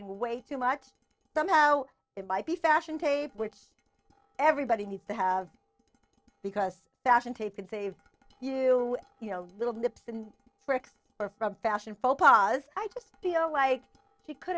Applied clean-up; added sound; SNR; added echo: neural separator model SepFormer DNS4.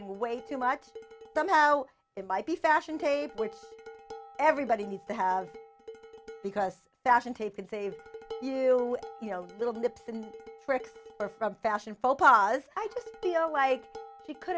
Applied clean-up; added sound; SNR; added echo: none; Dishes, pots, and pans; 18 dB; none.